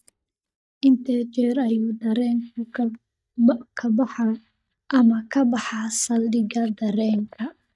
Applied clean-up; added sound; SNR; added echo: neural mask model DeepFilterNet 3.